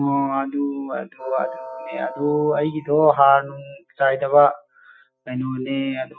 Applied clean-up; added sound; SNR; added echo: classical method Wiener filter.